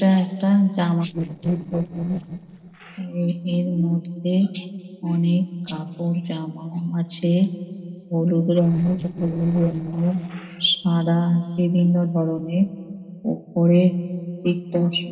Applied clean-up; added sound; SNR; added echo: neural separator model SepFormer DNS4.